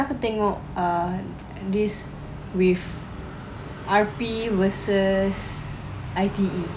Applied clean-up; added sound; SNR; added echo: none; none; none; none.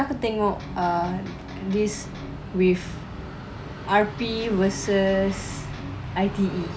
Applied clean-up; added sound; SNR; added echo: none; Electric guitar; 16 dB; none.